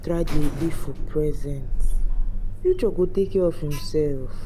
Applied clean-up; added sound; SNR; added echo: none; Alarm; -3 dB; none.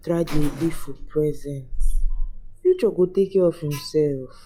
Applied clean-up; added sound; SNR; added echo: classical method log-MMSE.